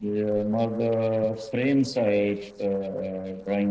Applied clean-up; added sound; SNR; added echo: neural separator model SepFormer DNS4.